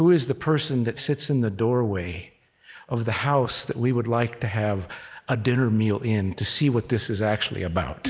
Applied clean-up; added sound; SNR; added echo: none; none; none; none.